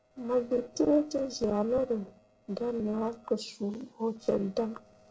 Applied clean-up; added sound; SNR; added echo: neural separator model SepFormer DNS4.